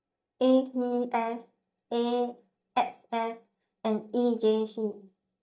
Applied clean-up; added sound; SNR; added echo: neural mask model DeepFilterNet 3.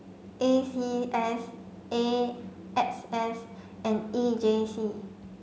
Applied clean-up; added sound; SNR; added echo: none; none; none; none.